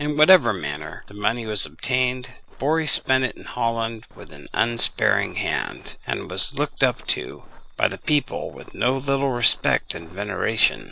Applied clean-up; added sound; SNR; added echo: none; Walk, footsteps; 17 dB; none.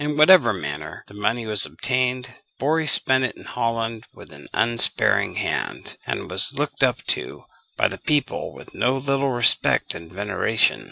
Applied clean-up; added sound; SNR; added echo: none; none; none; none.